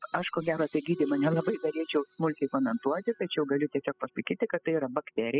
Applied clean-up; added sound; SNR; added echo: classical method spectral subtraction.